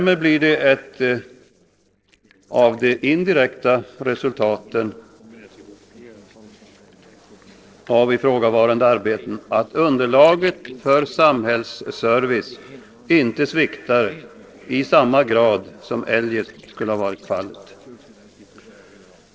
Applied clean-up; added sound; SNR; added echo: neural separator model SepFormer DNS4.